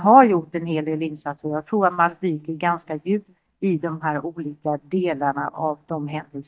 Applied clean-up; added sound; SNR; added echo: neural mask model DeepFilterNet 3.